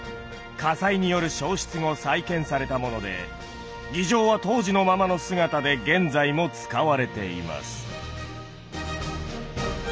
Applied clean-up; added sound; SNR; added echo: none; none; none; none.